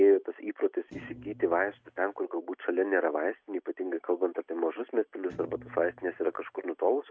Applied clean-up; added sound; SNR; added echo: neural mask model RNNoise.